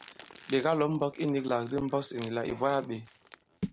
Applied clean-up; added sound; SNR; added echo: none; Crumpling, crinkling; 15 dB; none.